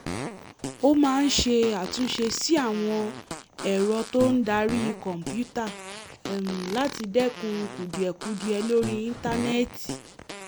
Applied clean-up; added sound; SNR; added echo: none; Fart; 11 dB; none.